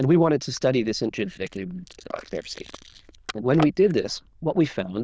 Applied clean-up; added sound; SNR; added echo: neural diffusion model UNIVERSE++.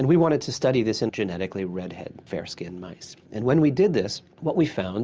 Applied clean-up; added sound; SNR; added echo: none; none; none; none.